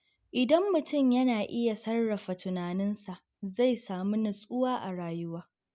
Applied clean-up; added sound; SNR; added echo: none; none; none; none.